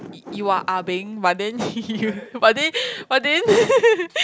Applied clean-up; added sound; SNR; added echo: none; none; none; none.